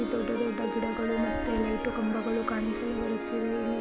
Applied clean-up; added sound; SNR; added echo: none; Harp; 4 dB; none.